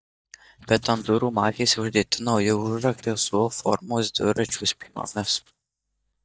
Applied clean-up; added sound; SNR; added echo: neural mask model DeepFilterNet 3.